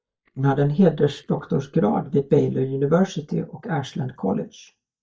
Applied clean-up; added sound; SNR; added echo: neural mask model DeepFilterNet 3.